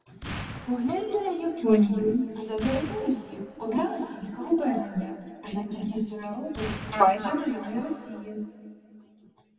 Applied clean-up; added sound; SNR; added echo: none; Explosion; 13 dB; reverberation time 2.4 s.